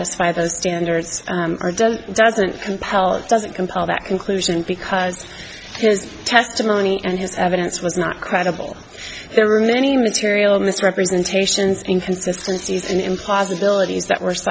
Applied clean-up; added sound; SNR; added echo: none; none; none; none.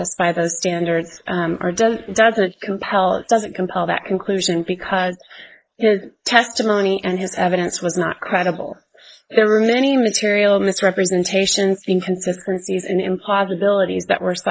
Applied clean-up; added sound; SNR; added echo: neural mask model Resemble Enhance denoiser.